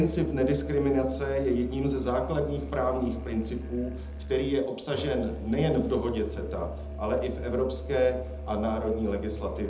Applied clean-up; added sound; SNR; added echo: none; Musical instrument; 9 dB; reverberation time 0.8 s.